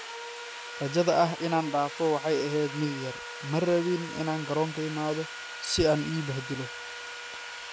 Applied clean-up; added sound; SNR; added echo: none; Sawing; 10 dB; none.